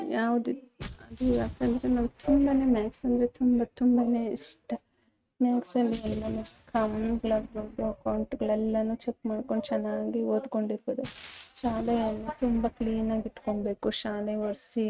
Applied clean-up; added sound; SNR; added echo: neural mask model RNNoise.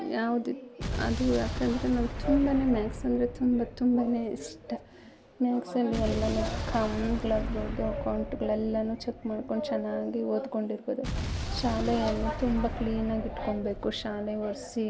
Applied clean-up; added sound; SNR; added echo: none; Explosion; 7 dB; none.